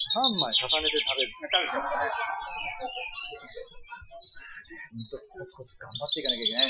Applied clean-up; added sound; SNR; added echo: classical method Wiener filter.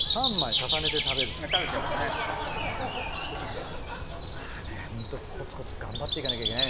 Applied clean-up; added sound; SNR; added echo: none; Breathing; -3 dB; none.